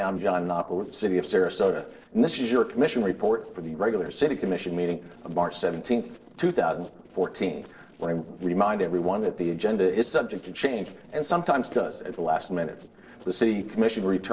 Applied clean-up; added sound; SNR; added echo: neural separator model SepFormer DNS4.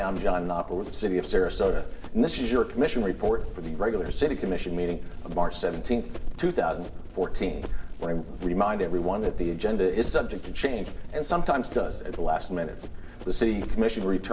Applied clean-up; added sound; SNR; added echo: none; Run; 3 dB; reverberation time 2.0 s.